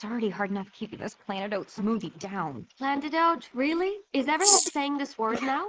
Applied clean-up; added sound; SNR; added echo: neural mask model Resemble Enhance denoiser.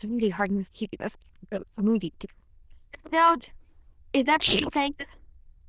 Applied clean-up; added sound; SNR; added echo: neural diffusion model UNIVERSE++.